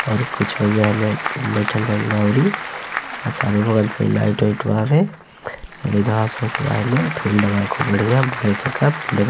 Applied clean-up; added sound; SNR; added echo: none; Applause / Crowd; 9 dB; none.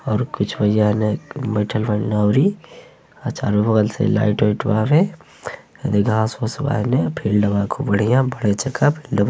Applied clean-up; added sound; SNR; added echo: none; none; none; none.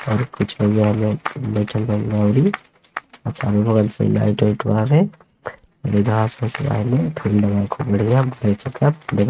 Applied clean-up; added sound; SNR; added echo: neural mask model RNNoise.